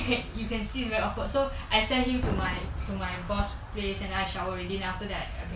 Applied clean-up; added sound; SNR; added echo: none; Fireworks; 10 dB; none.